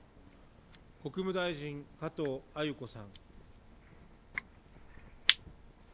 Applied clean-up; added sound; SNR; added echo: none; Crushing; -2 dB; none.